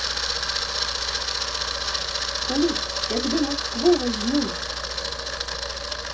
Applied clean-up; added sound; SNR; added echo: none; Camera; -1 dB; reverberation time 0.4 s.